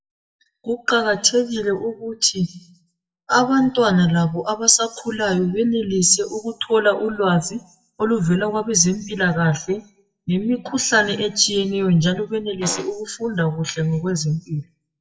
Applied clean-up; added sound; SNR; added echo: classical method WPE with log-MMSE.